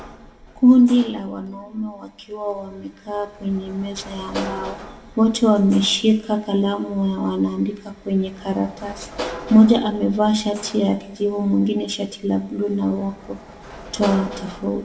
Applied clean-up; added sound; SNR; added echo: none; Sliding door / Slam; 17 dB; reverberation time 0.8 s.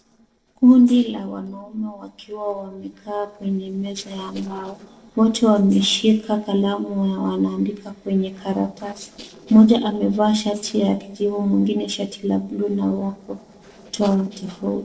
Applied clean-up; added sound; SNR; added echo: neural separator model SepFormer DNS4.